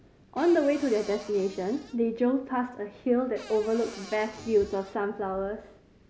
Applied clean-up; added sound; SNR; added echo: none; Cupboard open or close / Door; 18 dB; none.